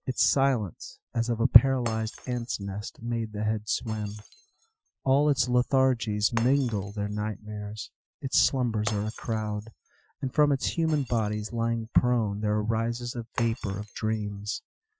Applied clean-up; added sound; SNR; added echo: classical method Wiener filter.